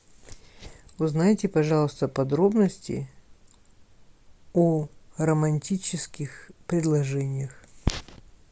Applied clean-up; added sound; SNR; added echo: none; none; none; none.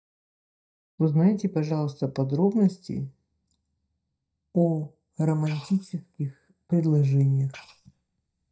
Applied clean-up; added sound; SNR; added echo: neural mask model DeepFilterNet 3.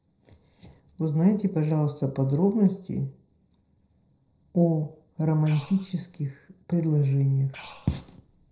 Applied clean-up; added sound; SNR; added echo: neural separator model SepFormer DNS4.